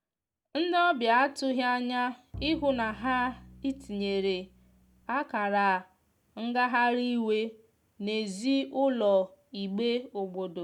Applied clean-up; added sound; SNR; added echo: none; Bowed string instrument; 18 dB; none.